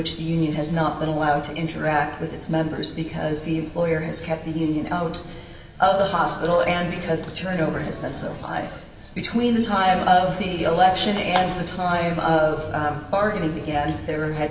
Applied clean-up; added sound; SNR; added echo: none; Applause / Clapping; 18 dB; reverberation time 1.4 s.